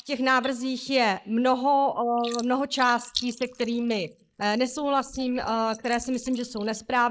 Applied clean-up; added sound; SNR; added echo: neural mask model Resemble Enhance denoiser.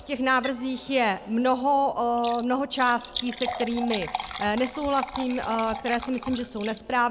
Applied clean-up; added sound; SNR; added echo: none; Liquid; 10 dB; none.